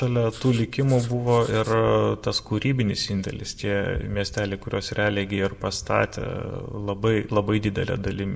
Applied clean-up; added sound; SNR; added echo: none; Writing; 20 dB; reverberation time 0.7 s.